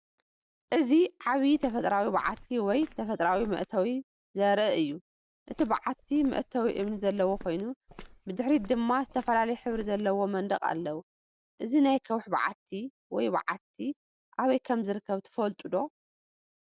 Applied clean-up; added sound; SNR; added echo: none; Walk, footsteps; 20 dB; none.